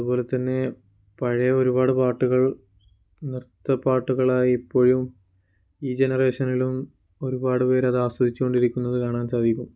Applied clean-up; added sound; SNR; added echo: none; none; none; none.